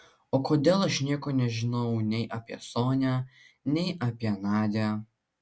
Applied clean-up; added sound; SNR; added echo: none; none; none; none.